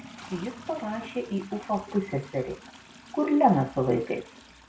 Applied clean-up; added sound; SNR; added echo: none; Toilet flush; 19 dB; none.